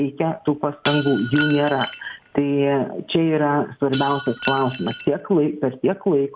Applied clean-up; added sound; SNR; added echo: none; Shatter; 11 dB; none.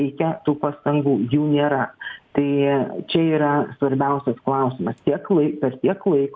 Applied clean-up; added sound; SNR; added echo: none; none; none; none.